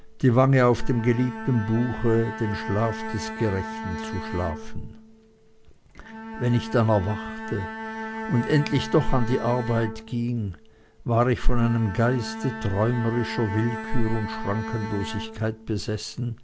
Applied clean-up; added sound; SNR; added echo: none; Bowed string instrument; 11 dB; none.